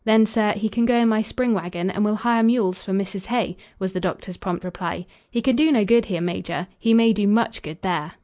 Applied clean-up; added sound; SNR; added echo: none; none; none; none.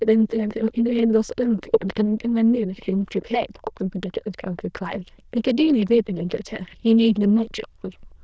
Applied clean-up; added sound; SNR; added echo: neural diffusion model UNIVERSE++.